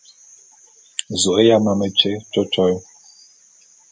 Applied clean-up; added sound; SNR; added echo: none; none; none; none.